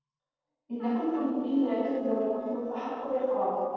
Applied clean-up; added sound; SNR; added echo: neural separator model SepFormer DNS4.